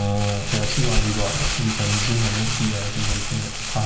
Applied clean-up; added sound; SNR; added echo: none; Crumpling, crinkling; 1 dB; reverberation time 2.1 s.